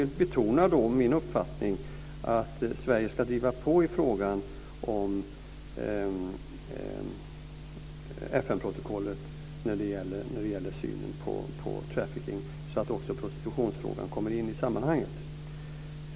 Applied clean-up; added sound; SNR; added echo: none; none; none; none.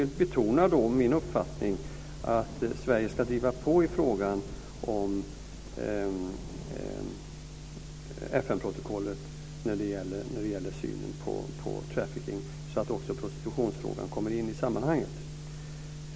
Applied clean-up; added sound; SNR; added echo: none; Thunder; 19 dB; none.